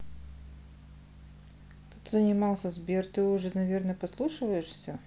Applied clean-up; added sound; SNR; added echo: none; none; none; none.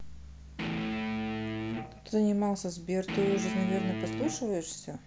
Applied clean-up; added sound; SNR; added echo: none; Guitar; 2 dB; none.